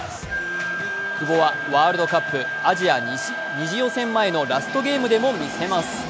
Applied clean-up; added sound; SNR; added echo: none; Wind instrument, woodwind instrument; 7 dB; none.